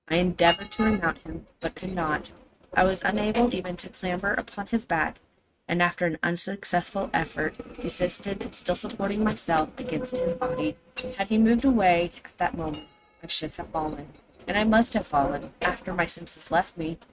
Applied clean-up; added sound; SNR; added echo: neural mask model RNNoise.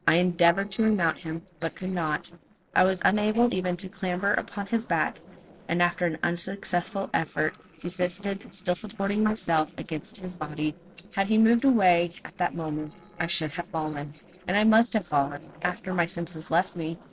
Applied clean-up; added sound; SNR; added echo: neural separator model SepFormer DNS4.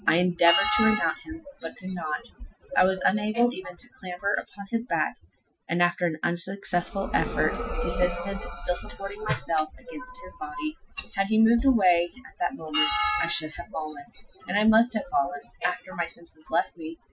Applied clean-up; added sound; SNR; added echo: classical method Wiener filter.